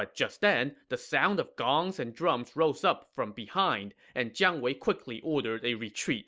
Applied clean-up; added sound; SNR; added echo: none; none; none; none.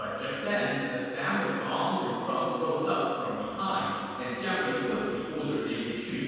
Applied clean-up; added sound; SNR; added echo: none; none; none; reverberation time 2.1 s.